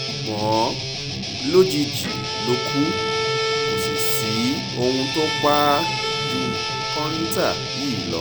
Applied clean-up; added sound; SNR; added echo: none; Bowed string instrument + Guitar; 1 dB; none.